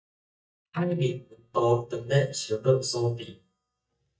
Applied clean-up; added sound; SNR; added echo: neural mask model DeepFilterNet 3.